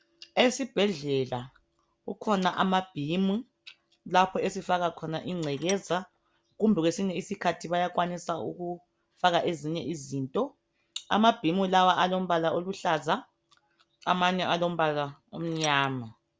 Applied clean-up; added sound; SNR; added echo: none; Tools; 16 dB; none.